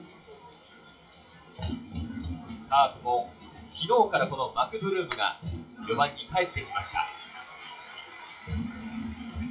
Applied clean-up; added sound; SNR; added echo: classical method WPE with log-MMSE.